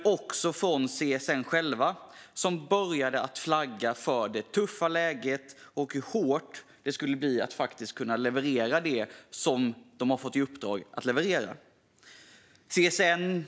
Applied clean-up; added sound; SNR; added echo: none; none; none; none.